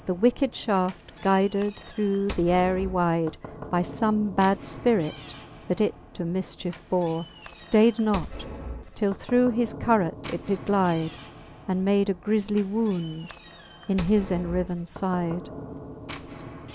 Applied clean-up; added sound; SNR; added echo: none; Knock / Slam; 14 dB; none.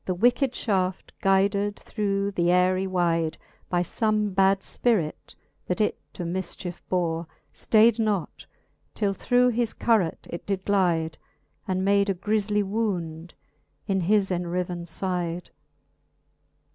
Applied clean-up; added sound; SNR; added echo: none; none; none; none.